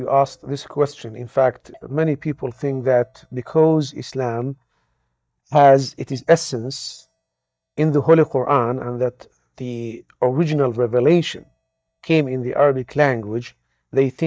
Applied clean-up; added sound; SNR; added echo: neural mask model DeepFilterNet 3.